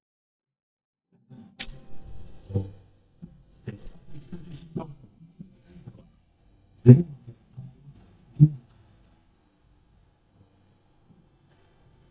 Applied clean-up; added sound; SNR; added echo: neural mask model DeepFilterNet 3.